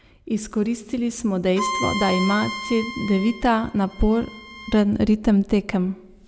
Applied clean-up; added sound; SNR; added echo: none; Bowed string instrument; 9 dB; none.